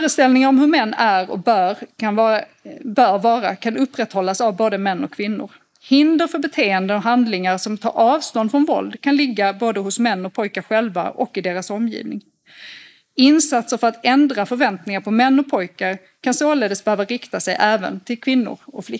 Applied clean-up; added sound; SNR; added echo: neural mask model Resemble Enhance denoiser.